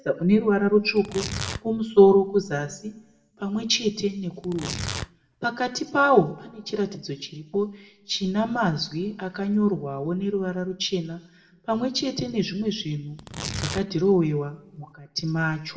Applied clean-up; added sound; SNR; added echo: none; Tearing; 11 dB; reverberation time 0.6 s.